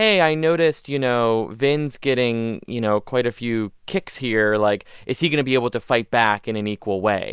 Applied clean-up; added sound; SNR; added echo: none; none; none; none.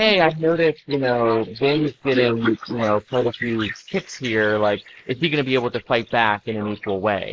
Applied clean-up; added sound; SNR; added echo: neural mask model Resemble Enhance denoiser.